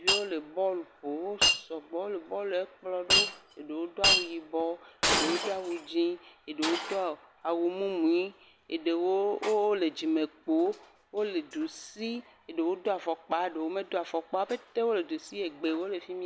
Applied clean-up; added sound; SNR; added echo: none; Shatter; 3 dB; none.